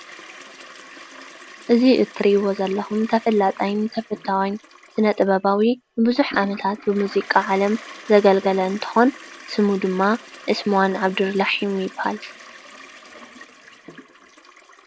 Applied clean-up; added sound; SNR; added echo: none; Toilet flush; 20 dB; none.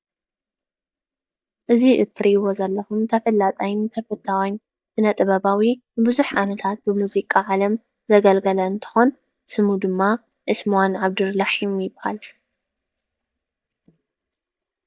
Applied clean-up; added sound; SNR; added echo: neural mask model DeepFilterNet 3.